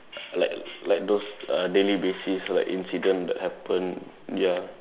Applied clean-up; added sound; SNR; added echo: none; none; none; none.